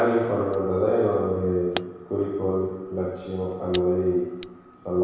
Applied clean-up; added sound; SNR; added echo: none; Camera; 16 dB; reverberation time 1.1 s.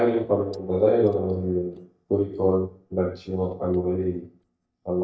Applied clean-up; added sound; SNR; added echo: neural mask model DeepFilterNet 3.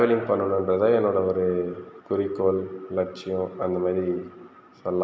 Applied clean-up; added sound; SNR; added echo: none; none; none; none.